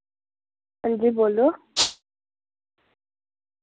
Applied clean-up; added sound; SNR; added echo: none; Rattle (instrument); -3 dB; none.